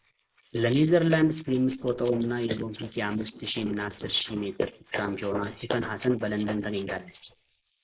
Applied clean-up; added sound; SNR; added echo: neural mask model Resemble Enhance denoiser.